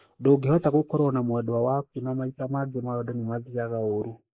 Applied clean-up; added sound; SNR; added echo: neural mask model Resemble Enhance denoiser.